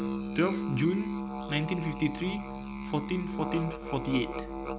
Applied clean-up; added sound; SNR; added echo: none; Musical instrument; 3 dB; none.